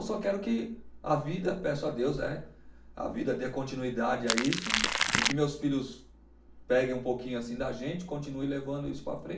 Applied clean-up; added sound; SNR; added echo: none; Crackle; -3 dB; reverberation time 0.4 s.